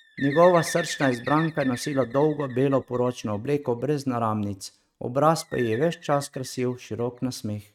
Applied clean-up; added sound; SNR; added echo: neural mask model RNNoise.